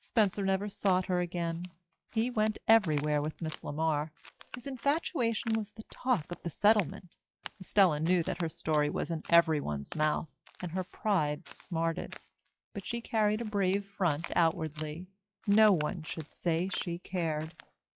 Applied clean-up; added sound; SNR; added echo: classical method log-MMSE.